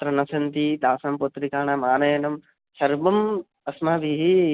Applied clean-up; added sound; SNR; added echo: none; none; none; none.